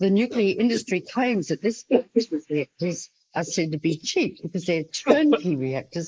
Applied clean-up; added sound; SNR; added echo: neural mask model Resemble Enhance denoiser.